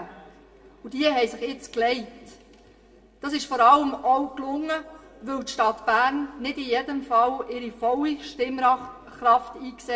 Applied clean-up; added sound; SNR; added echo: none; none; none; reverberation time 1.7 s.